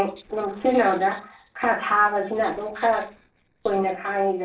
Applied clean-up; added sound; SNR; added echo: neural separator model SepFormer DNS4.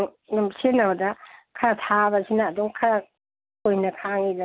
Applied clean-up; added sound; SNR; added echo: none; none; none; none.